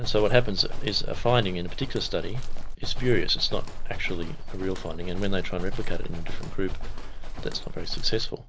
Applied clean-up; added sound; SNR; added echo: none; Livestock, farm animals, working animals; -3 dB; none.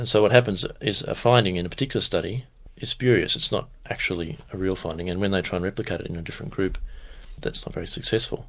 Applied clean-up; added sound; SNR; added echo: none; none; none; none.